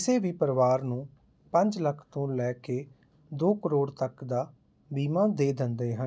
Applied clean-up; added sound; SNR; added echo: none; none; none; none.